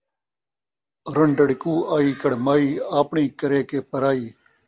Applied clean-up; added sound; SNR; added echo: none; none; none; none.